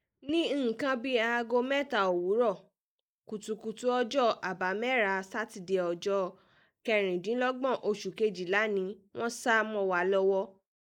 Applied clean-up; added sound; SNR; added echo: neural mask model Resemble Enhance denoiser.